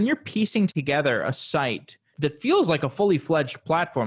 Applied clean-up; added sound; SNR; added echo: none; none; none; none.